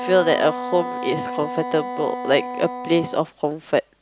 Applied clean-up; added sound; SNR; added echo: none; Wind instrument, woodwind instrument; 8 dB; none.